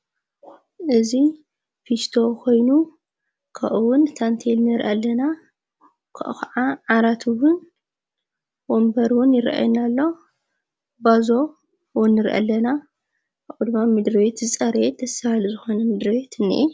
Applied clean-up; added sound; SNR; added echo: none; none; none; none.